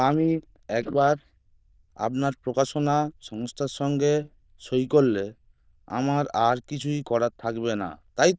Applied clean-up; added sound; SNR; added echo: neural diffusion model UNIVERSE++.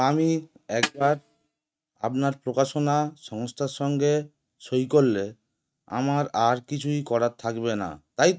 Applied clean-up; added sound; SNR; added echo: neural mask model RNNoise.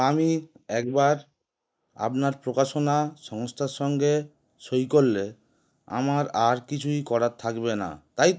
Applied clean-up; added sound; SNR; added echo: neural mask model Resemble Enhance denoiser.